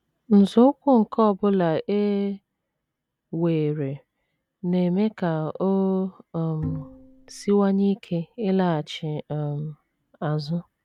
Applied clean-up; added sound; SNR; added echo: none; Bowed string instrument; 14 dB; none.